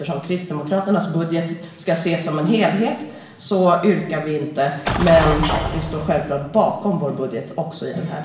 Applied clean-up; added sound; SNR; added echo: none; Explosion; 4 dB; reverberation time 0.9 s.